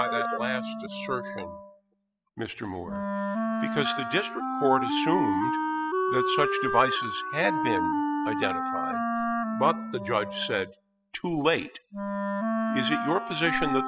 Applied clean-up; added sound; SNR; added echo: classical method spectral subtraction.